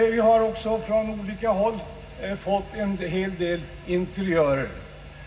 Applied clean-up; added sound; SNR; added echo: none; none; none; reverberation time 0.4 s.